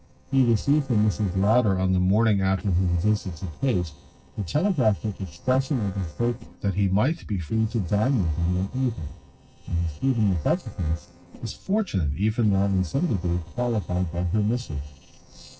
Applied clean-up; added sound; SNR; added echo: neural separator model SepFormer DNS4.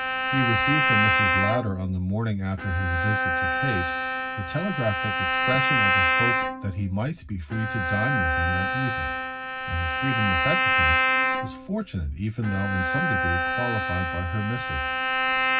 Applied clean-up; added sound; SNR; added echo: none; Bowed string instrument; -3 dB; reverberation time 0.4 s.